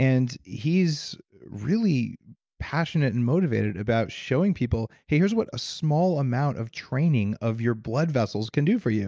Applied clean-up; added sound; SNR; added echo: none; none; none; none.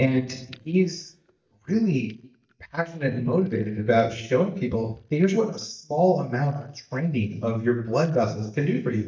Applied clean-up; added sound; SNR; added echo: neural mask model DeepFilterNet 3.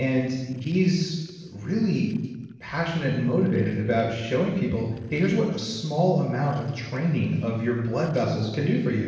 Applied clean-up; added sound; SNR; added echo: neural separator model SepFormer DNS4.